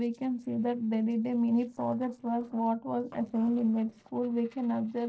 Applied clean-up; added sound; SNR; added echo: neural separator model SepFormer DNS4.